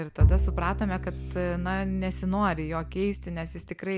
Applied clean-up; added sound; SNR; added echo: none; Bowed string instrument; -1 dB; none.